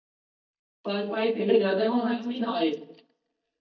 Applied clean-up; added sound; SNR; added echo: neural mask model DeepFilterNet 3.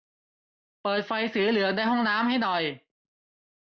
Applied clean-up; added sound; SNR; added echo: none; none; none; none.